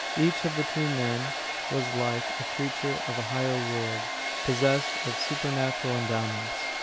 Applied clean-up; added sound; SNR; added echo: none; Domestic sounds, home sounds; 2 dB; none.